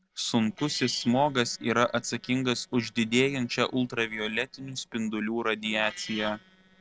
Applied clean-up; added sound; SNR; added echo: neural separator model SepFormer DNS4.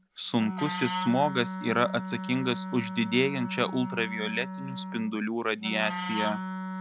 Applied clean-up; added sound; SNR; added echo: none; Wind instrument, woodwind instrument; 6 dB; none.